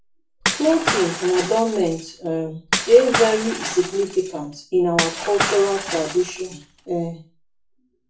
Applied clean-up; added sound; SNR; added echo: none; Shatter / Crushing; 5 dB; reverberation time 0.3 s.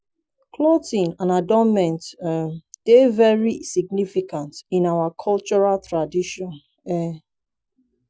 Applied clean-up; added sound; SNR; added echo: none; none; none; none.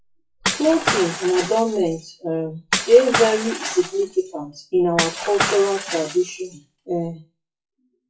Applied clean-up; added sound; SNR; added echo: classical method WPE with log-MMSE.